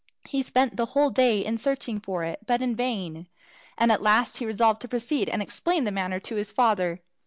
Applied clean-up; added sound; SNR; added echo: none; none; none; none.